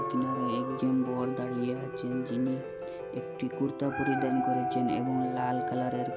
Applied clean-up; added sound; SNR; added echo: none; Piano + Dog; 3 dB; none.